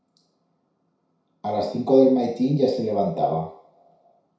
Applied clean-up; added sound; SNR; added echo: none; none; none; reverberation time 0.6 s.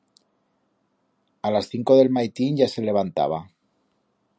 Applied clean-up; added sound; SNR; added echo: none; none; none; none.